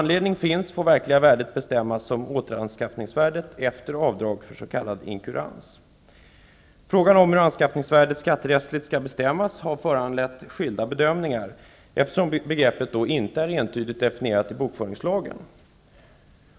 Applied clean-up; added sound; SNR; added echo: none; none; none; none.